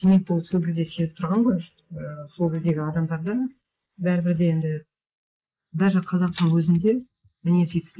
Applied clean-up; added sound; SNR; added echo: neural mask model Resemble Enhance denoiser.